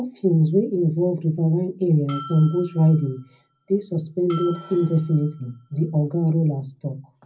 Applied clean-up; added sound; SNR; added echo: none; Bell; 19 dB; reverberation time 0.4 s.